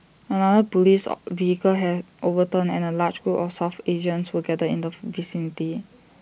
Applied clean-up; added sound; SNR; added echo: none; none; none; none.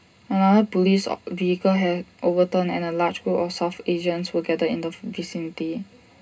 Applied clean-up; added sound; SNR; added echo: none; none; none; reverberation time 0.2 s.